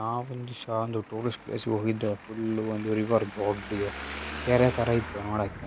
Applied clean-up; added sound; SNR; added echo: none; Traffic noise, roadway noise; 12 dB; none.